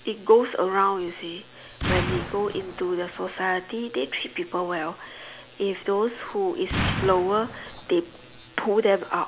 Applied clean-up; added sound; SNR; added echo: none; Explosion; 5 dB; none.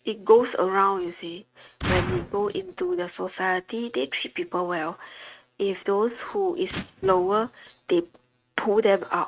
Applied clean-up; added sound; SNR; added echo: neural mask model RNNoise.